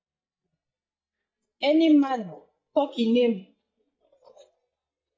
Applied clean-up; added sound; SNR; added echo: neural mask model DeepFilterNet 3.